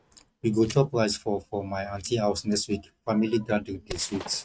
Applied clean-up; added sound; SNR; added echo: neural mask model RNNoise.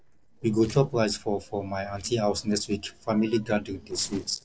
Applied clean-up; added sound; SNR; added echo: neural separator model SepFormer DNS4.